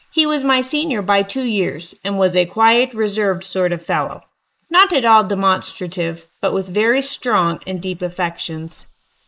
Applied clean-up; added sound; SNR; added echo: neural mask model Resemble Enhance denoiser.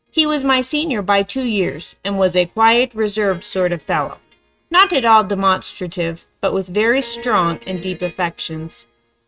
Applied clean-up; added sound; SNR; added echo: neural mask model RNNoise.